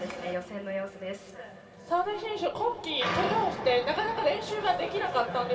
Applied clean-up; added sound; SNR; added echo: none; none; none; reverberation time 2.5 s.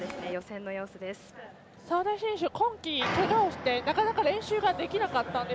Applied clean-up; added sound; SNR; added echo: none; none; none; none.